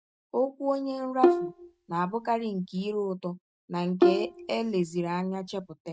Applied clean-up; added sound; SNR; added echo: neural mask model RNNoise.